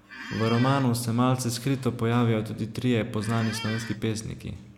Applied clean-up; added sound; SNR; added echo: none; Squeak; 12 dB; none.